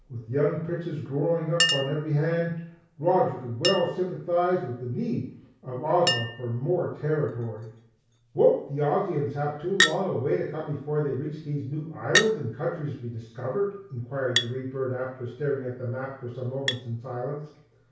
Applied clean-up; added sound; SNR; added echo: none; Chink, clink; 7 dB; reverberation time 0.6 s.